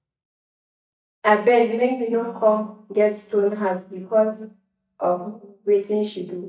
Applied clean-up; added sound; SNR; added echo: neural mask model DeepFilterNet 3.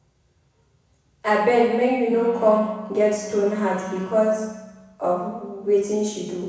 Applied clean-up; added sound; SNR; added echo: none; Wind instrument, woodwind instrument; 16 dB; reverberation time 1.0 s.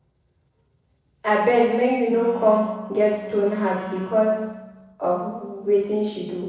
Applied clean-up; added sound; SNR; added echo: neural separator model SepFormer DNS4.